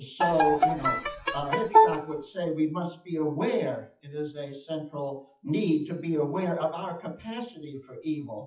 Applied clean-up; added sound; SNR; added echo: classical method WPE with log-MMSE.